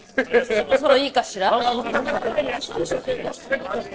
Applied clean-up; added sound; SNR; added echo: neural separator model SepFormer DNS4.